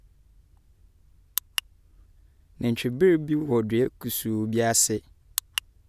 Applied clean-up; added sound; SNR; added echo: none; none; none; none.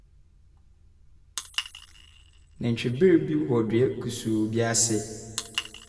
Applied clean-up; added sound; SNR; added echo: none; none; none; reverberation time 1.4 s.